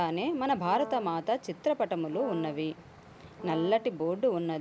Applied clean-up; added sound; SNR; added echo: none; Brass instrument; 15 dB; none.